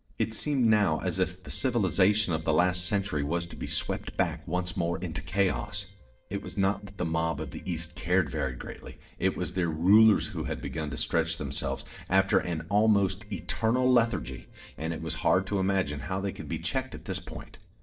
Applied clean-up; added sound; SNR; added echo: neural separator model SepFormer DNS4.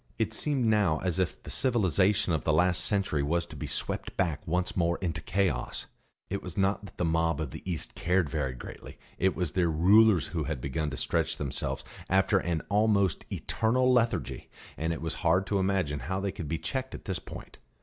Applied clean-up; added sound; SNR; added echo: none; none; none; none.